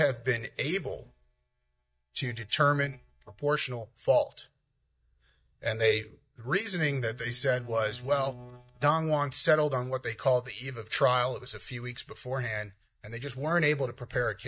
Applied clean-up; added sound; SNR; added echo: neural mask model DeepFilterNet 3.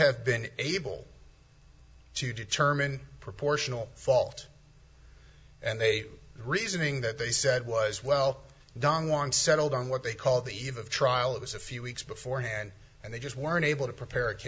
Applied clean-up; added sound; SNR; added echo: none; none; none; none.